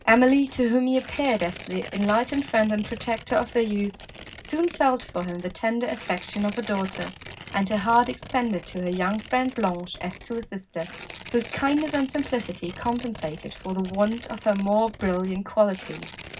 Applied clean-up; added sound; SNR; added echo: none; Tearing; 15 dB; reverberation time 0.4 s.